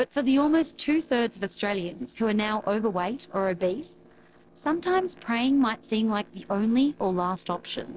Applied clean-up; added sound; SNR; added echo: neural separator model SepFormer DNS4.